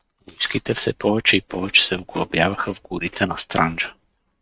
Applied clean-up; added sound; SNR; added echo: neural mask model RNNoise.